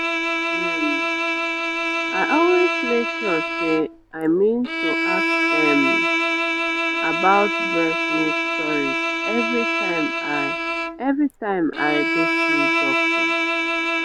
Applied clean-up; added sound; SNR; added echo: none; Bowed string instrument; -2 dB; none.